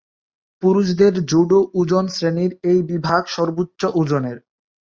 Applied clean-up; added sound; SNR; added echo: none; none; none; none.